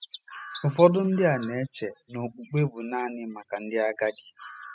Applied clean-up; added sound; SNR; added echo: classical method spectral subtraction.